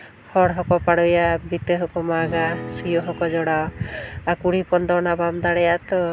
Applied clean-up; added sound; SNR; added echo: none; Acoustic guitar / Strum; 12 dB; none.